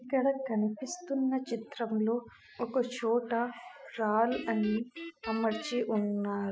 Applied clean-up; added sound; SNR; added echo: classical method spectral subtraction.